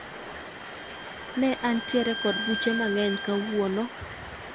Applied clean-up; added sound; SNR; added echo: none; Bowed string instrument; 8 dB; none.